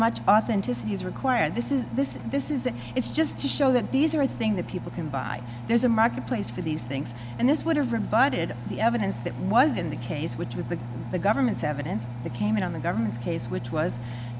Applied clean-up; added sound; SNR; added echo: none; Engine; 9 dB; none.